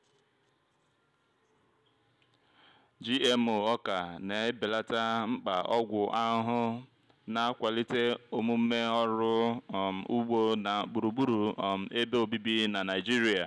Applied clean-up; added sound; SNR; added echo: none; none; none; none.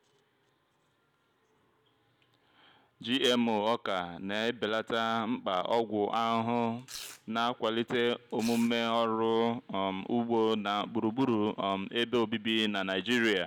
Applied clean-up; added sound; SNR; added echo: none; Domestic sounds, home sounds; 16 dB; none.